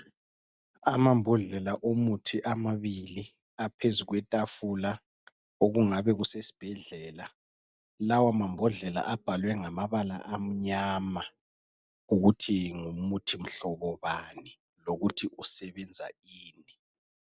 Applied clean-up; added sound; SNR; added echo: none; none; none; none.